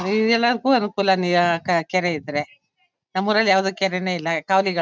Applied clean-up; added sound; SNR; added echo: none; none; none; none.